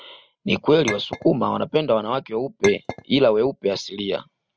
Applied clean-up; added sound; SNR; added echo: none; Chink, clink; 11 dB; none.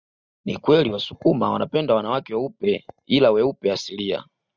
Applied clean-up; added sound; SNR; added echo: neural mask model DeepFilterNet 3.